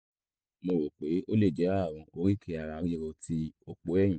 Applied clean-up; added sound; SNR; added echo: none; none; none; none.